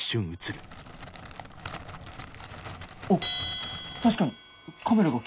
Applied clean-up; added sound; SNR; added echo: none; Bell + Crackle; 9 dB; none.